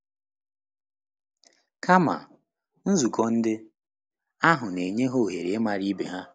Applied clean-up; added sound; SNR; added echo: none; none; none; none.